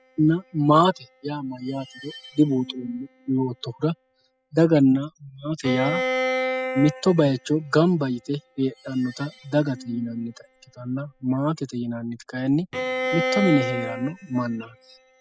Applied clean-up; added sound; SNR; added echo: classical method spectral subtraction.